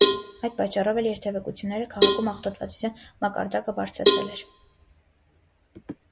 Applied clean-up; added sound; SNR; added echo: none; Cowbell; -1 dB; none.